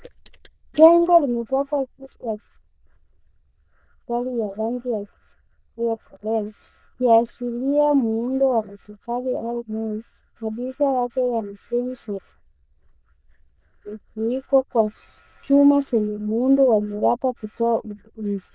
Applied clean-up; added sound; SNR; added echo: neural diffusion model UNIVERSE++.